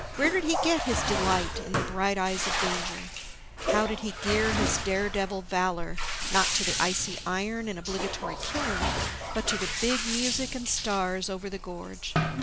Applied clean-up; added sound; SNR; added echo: none; Bathtub (filling or washing); 1 dB; none.